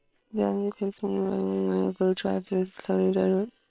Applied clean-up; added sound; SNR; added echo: neural separator model SepFormer WHAM!.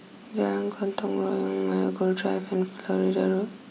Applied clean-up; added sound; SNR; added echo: none; none; none; none.